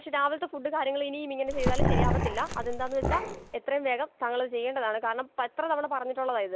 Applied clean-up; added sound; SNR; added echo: none; Growling; -3 dB; none.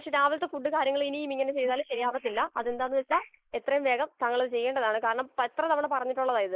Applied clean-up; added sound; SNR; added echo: neural mask model Resemble Enhance denoiser.